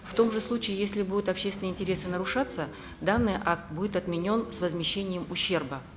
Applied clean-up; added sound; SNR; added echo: none; Guitar; 19 dB; none.